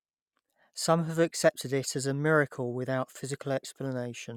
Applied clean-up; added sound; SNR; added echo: none; none; none; none.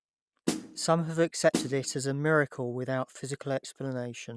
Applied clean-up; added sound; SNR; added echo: none; Snare drum; 4 dB; none.